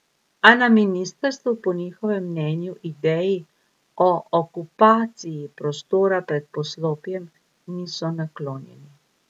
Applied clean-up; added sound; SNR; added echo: none; none; none; none.